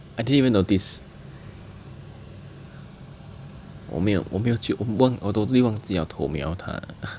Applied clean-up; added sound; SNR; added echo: none; Mechanical fan; 17 dB; none.